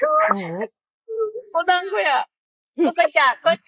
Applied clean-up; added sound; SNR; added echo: neural mask model Resemble Enhance denoiser.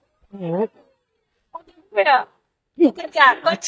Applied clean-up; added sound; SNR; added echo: neural mask model DeepFilterNet 3.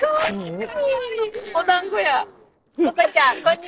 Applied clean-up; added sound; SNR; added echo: neural separator model SepFormer DNS4.